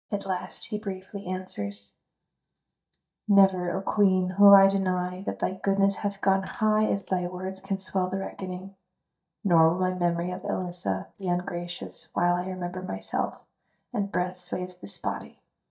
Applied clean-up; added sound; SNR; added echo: neural mask model DeepFilterNet 3.